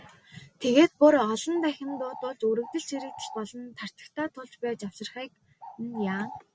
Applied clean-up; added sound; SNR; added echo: none; Bird; 14 dB; none.